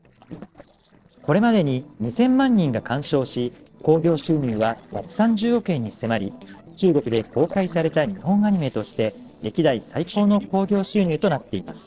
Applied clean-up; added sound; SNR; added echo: neural separator model SepFormer DNS4.